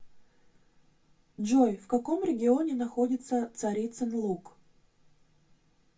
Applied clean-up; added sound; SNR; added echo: none; none; none; reverberation time 0.2 s.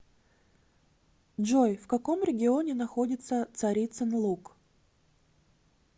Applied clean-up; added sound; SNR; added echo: none; none; none; none.